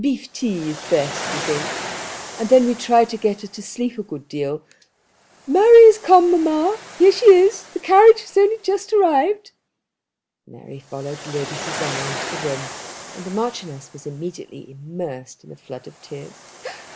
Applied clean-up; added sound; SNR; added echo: none; Waves, surf; 15 dB; none.